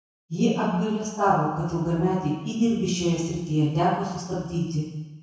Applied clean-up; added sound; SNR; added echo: none; none; none; reverberation time 1.0 s.